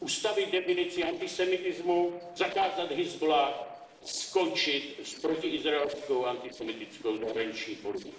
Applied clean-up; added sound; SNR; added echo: neural separator model SepFormer DNS4.